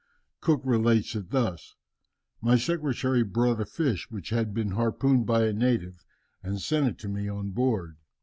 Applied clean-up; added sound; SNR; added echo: none; none; none; none.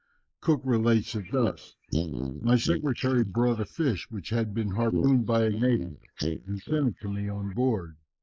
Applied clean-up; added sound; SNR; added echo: neural mask model Resemble Enhance denoiser.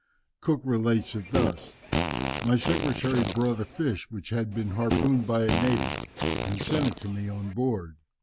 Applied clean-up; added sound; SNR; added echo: none; Fart; 2 dB; none.